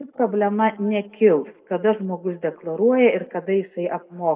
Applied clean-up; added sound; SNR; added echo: neural mask model DeepFilterNet 3.